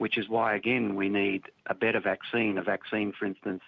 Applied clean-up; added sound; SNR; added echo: none; none; none; none.